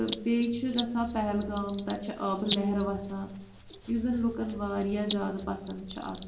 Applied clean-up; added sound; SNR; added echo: none; Bird; -3 dB; reverberation time 0.8 s.